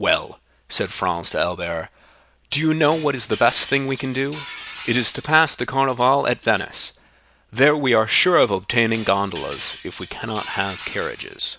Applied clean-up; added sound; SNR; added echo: none; Glass; 16 dB; none.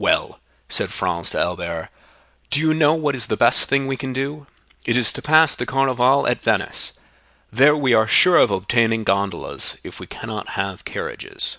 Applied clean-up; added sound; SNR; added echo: none; none; none; none.